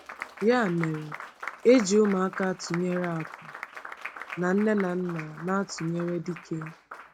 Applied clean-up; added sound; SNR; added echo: none; Applause; 14 dB; none.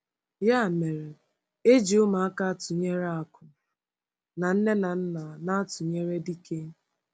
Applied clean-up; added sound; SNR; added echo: none; none; none; none.